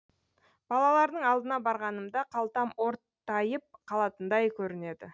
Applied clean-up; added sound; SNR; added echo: none; none; none; none.